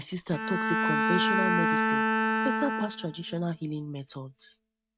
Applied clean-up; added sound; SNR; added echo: neural mask model RNNoise.